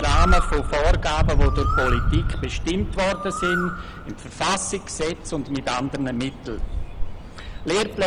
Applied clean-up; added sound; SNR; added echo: none; Bird; -2 dB; none.